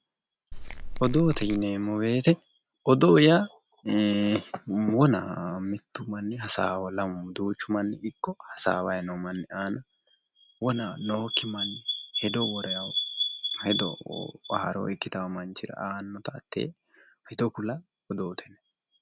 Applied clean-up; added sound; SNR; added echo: none; Squeak / Tools; 4 dB; none.